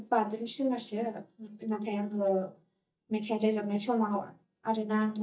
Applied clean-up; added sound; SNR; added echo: neural mask model DeepFilterNet 3.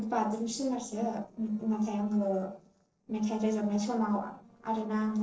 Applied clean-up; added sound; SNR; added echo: neural separator model SepFormer DNS4.